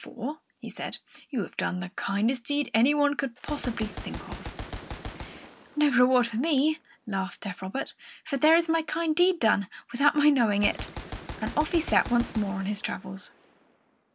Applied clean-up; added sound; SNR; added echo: none; Gunshot, gunfire; 15 dB; none.